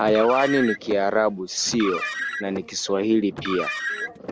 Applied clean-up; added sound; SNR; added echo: none; Car; 8 dB; none.